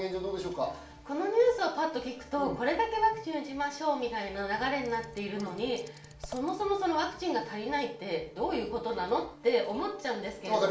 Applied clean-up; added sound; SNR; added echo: none; Scissors; 19 dB; reverberation time 0.4 s.